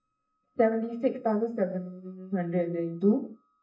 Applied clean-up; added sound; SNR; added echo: neural mask model DeepFilterNet 3.